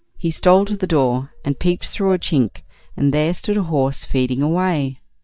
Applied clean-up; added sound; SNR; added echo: neural mask model DeepFilterNet 3.